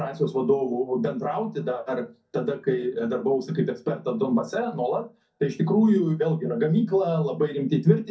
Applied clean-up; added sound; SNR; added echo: none; none; none; reverberation time 0.3 s.